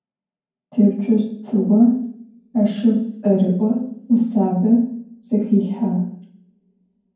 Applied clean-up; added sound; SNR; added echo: none; none; none; reverberation time 0.9 s.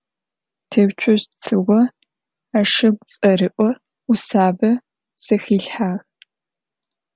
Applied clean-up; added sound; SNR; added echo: none; none; none; none.